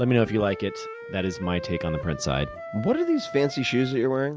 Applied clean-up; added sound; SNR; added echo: none; Wind instrument, woodwind instrument; 12 dB; none.